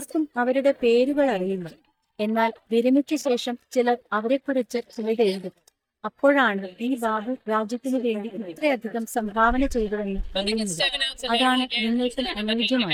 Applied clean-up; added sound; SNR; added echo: neural mask model DeepFilterNet 3.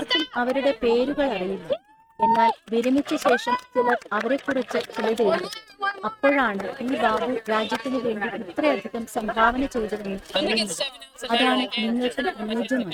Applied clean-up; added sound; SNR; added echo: neural mask model RNNoise.